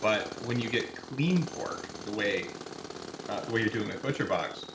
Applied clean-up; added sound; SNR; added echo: none; Tools; 10 dB; none.